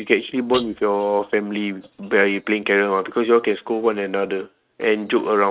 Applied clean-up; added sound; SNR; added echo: neural mask model RNNoise.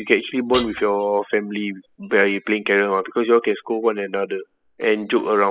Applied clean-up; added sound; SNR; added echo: classical method spectral subtraction.